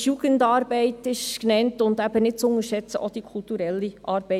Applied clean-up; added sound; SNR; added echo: none; none; none; none.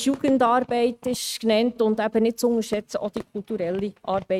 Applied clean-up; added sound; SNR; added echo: neural mask model RNNoise.